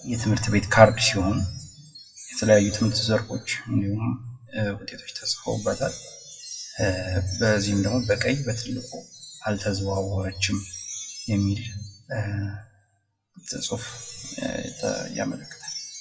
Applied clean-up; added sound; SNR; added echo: classical method WPE with log-MMSE.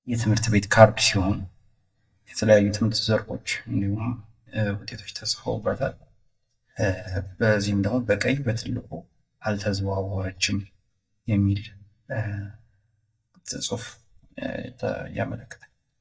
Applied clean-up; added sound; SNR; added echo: neural mask model DeepFilterNet 3.